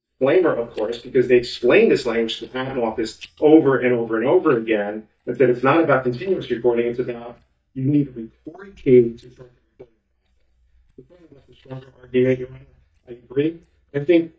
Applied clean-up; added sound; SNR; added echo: neural mask model DeepFilterNet 3.